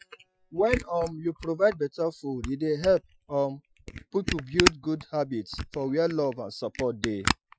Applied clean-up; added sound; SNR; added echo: classical method Wiener filter.